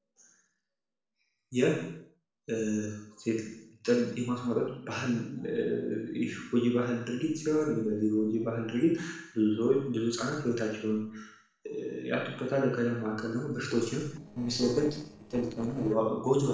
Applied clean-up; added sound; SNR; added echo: neural separator model SepFormer DNS4.